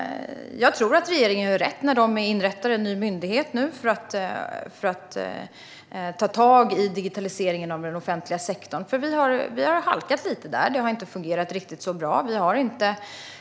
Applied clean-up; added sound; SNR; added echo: none; none; none; none.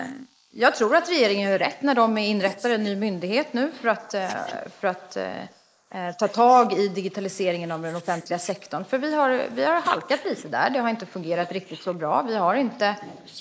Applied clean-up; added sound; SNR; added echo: neural mask model Resemble Enhance denoiser.